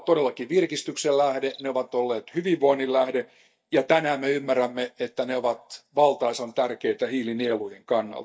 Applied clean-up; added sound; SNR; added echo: neural mask model DeepFilterNet 3.